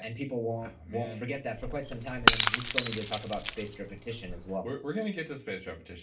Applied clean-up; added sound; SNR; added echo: none; Shatter / Crushing; -4 dB; reverberation time 0.3 s.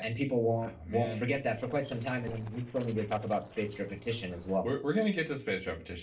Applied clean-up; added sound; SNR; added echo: neural separator model SepFormer DNS4.